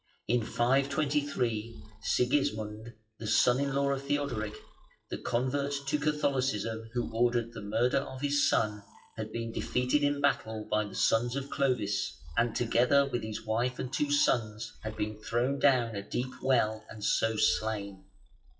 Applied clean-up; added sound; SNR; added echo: classical method WPE with log-MMSE.